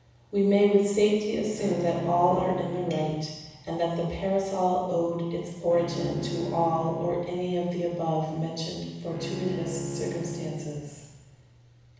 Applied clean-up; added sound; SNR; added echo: none; Bowed string instrument; 10 dB; reverberation time 1.1 s.